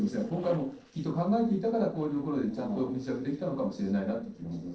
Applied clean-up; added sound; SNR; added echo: neural separator model SepFormer DNS4.